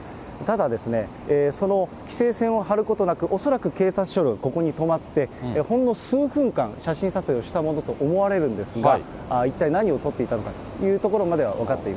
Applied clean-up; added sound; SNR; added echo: none; none; none; none.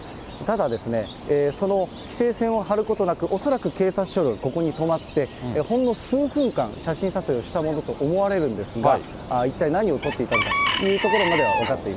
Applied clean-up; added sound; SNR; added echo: none; Bird / Chicken, rooster; 9 dB; none.